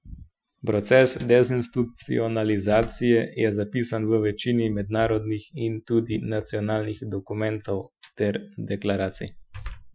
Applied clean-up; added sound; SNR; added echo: classical method Wiener filter.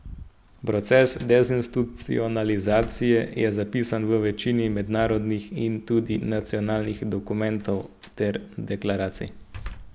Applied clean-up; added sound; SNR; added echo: none; Slam + Bird; 18 dB; none.